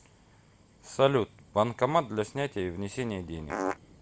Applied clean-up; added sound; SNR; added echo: none; Fart; 1 dB; none.